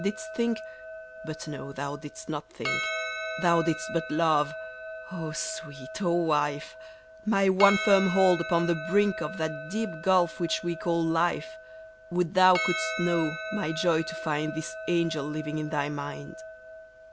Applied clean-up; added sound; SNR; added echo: none; Percussion; 9 dB; none.